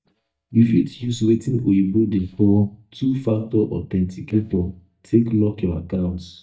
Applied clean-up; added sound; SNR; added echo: neural mask model DeepFilterNet 3.